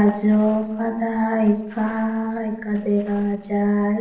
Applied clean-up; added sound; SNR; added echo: neural separator model SepFormer DNS4.